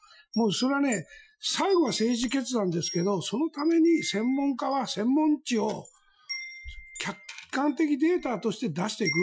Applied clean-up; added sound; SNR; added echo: classical method Wiener filter.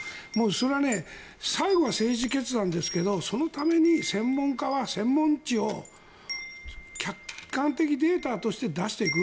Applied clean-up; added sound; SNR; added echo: none; Wind chime; 14 dB; none.